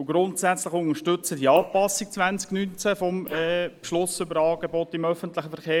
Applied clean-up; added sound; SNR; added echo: neural mask model Resemble Enhance denoiser.